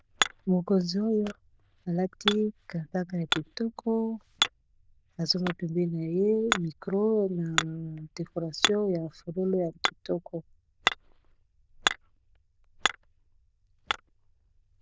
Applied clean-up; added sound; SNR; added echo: neural diffusion model UNIVERSE++.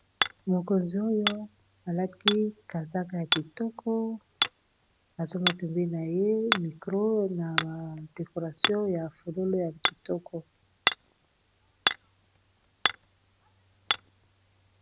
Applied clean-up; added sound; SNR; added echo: none; Hammer; 2 dB; none.